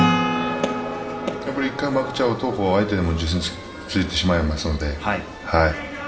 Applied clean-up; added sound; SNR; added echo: none; Acoustic guitar / Strum; 6 dB; reverberation time 1.7 s.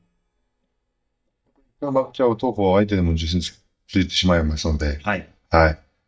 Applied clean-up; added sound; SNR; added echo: neural mask model DeepFilterNet 3.